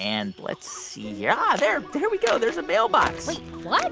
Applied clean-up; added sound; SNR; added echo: none; none; none; none.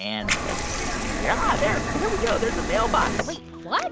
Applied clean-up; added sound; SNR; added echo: none; Liquid; 0 dB; none.